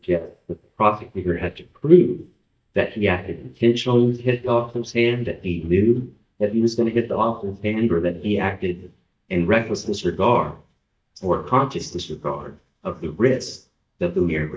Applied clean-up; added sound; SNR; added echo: neural mask model DeepFilterNet 3.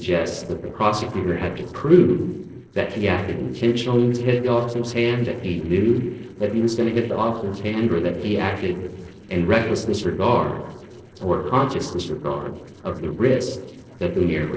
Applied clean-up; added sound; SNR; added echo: neural separator model SepFormer DNS4.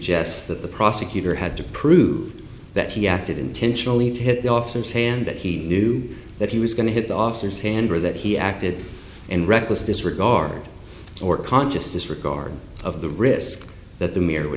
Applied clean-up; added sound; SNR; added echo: none; none; none; none.